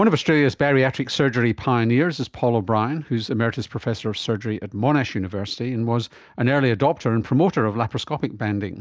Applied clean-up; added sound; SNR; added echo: none; none; none; none.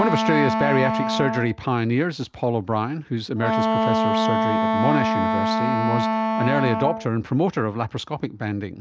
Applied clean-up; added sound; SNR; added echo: none; Wind instrument, woodwind instrument; 0 dB; none.